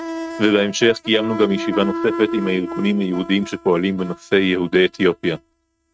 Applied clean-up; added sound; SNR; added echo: neural mask model RNNoise.